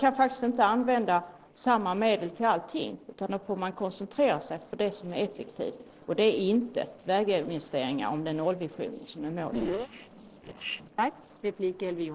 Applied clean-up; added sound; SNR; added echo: neural separator model SepFormer DNS4.